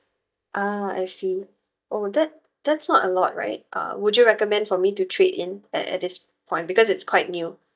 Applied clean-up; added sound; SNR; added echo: neural mask model DeepFilterNet 3.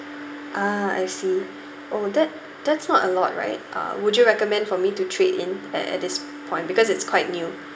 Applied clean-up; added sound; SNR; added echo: none; Bowed string instrument; 19 dB; reverberation time 0.3 s.